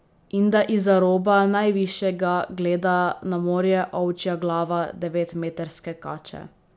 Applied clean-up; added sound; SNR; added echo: none; none; none; none.